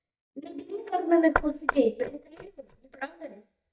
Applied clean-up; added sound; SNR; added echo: neural mask model DeepFilterNet 3.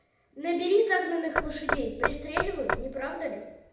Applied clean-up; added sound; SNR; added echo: none; Knock / Wood; 2 dB; reverberation time 0.8 s.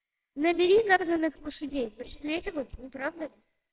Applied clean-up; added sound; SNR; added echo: neural separator model SepFormer WHAMR!.